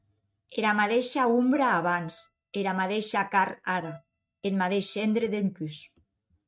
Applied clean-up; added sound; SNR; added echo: neural mask model RNNoise.